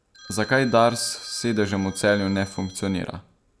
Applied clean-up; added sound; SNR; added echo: none; Telephone; 18 dB; none.